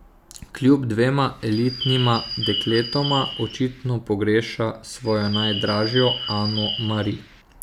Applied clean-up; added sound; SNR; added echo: none; Bird; 6 dB; none.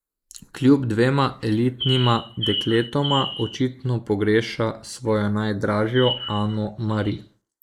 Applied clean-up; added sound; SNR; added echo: neural mask model Resemble Enhance denoiser.